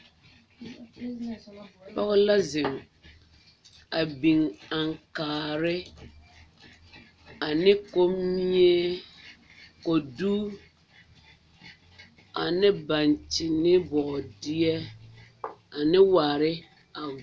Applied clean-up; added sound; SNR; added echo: none; none; none; none.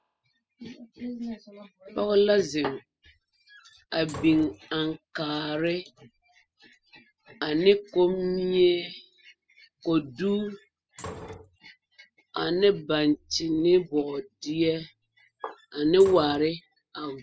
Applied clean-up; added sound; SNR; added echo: classical method spectral subtraction.